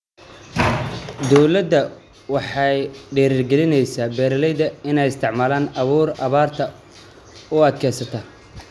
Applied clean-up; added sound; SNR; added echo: none; none; none; none.